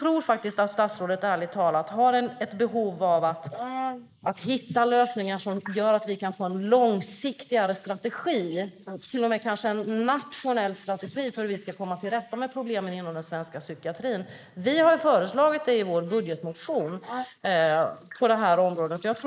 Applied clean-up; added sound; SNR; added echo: neural mask model Resemble Enhance denoiser.